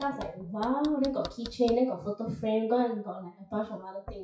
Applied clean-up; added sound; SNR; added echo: classical method WPE with log-MMSE.